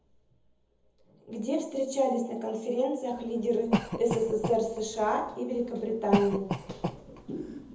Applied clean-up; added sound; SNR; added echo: none; Cough; 4 dB; reverberation time 0.6 s.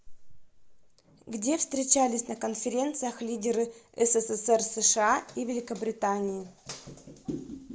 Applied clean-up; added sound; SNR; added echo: none; none; none; none.